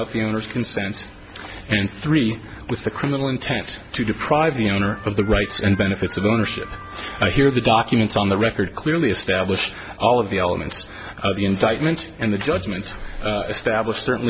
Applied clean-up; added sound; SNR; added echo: none; Harmonica; 19 dB; none.